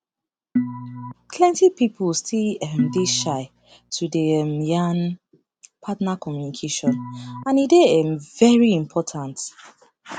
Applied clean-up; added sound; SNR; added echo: none; Organ; 6 dB; none.